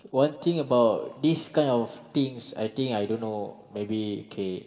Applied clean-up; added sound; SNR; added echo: none; none; none; reverberation time 2.5 s.